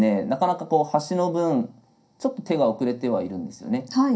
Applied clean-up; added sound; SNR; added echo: none; none; none; reverberation time 0.3 s.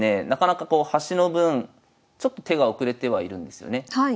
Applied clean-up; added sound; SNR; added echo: none; none; none; none.